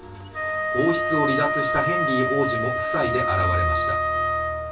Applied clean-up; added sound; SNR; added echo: none; Wind instrument, woodwind instrument; -2 dB; reverberation time 0.1 s.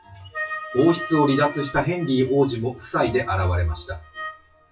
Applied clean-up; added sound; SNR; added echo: classical method WPE with log-MMSE.